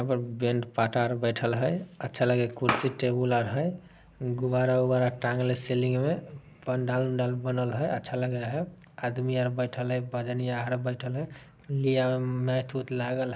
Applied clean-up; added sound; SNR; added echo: none; none; none; none.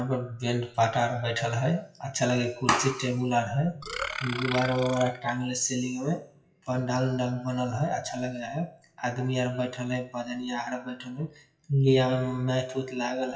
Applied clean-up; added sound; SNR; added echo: classical method WPE with log-MMSE.